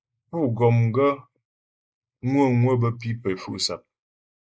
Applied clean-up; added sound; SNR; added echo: neural mask model Resemble Enhance denoiser.